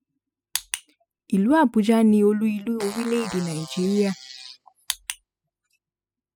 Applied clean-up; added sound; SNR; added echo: classical method spectral subtraction.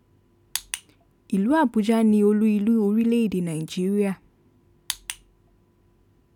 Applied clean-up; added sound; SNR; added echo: none; none; none; none.